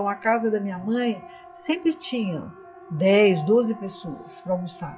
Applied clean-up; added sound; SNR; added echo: classical method log-MMSE.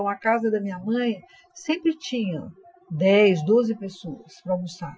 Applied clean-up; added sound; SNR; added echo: classical method Wiener filter.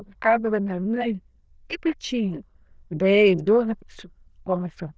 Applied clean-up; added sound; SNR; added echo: neural diffusion model UNIVERSE++.